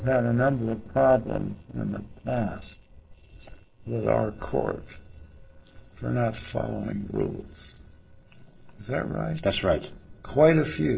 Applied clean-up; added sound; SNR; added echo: neural separator model SepFormer DNS4.